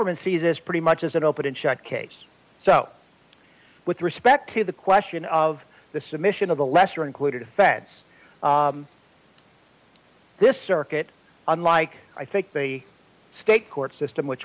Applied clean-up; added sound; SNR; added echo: none; none; none; none.